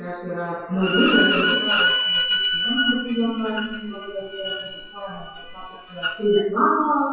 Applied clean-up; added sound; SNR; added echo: classical method WPE with log-MMSE.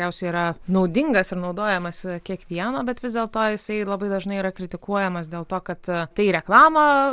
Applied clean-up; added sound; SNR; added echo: none; none; none; none.